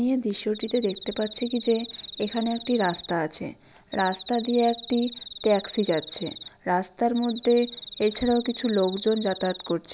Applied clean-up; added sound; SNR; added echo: none; Cricket; 13 dB; none.